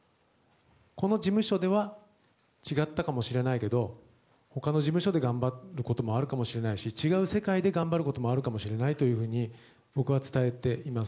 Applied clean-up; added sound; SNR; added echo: none; none; none; none.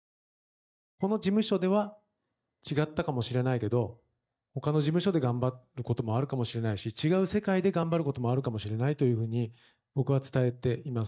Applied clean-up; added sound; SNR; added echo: neural mask model DeepFilterNet 3.